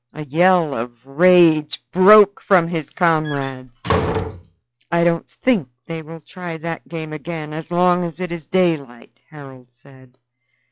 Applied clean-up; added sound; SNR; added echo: classical method log-MMSE.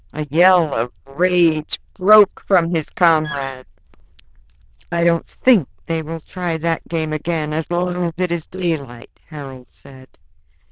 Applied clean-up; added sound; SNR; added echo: neural diffusion model UNIVERSE++.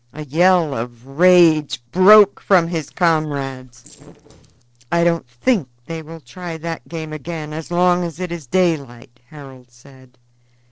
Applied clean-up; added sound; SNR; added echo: neural separator model SepFormer DNS4.